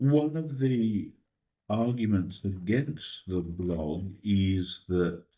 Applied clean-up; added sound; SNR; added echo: neural mask model DeepFilterNet 3.